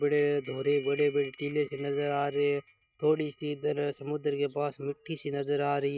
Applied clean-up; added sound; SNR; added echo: neural mask model RNNoise.